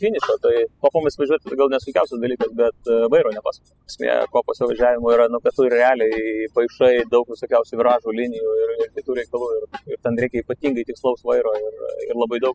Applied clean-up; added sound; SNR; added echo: classical method spectral subtraction.